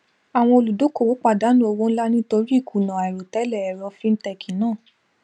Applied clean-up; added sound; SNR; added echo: none; none; none; none.